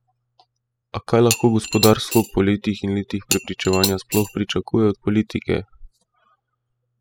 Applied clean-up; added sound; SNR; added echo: classical method spectral subtraction.